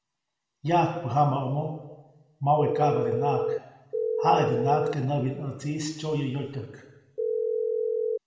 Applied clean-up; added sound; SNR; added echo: none; Telephone; -1 dB; reverberation time 1.0 s.